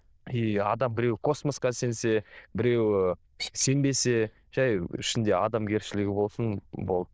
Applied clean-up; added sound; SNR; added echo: neural diffusion model UNIVERSE++.